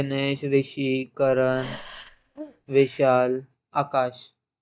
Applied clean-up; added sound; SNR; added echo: neural mask model DeepFilterNet 3.